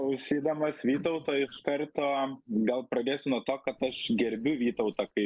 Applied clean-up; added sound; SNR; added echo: neural separator model SepFormer DNS4.